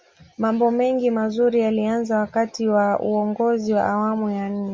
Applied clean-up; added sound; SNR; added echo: none; none; none; none.